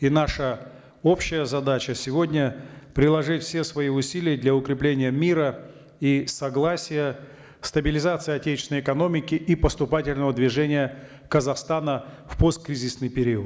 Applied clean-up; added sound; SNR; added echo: none; none; none; none.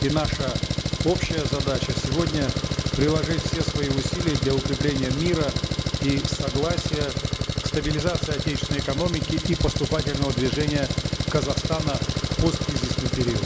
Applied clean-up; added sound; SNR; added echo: none; Engine; -1 dB; none.